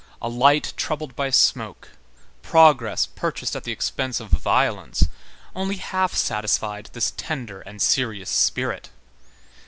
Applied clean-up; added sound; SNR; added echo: none; none; none; none.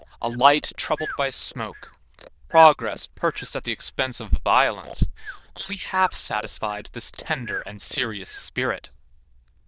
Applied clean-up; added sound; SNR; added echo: neural diffusion model UNIVERSE++.